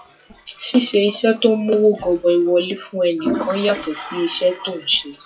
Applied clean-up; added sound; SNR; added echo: classical method WPE with log-MMSE.